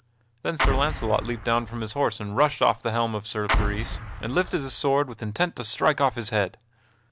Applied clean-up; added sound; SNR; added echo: none; Explosion; 2 dB; none.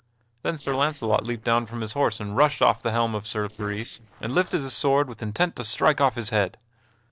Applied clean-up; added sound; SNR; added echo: neural separator model SepFormer DNS4.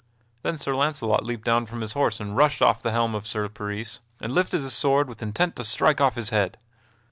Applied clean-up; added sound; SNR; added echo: none; none; none; none.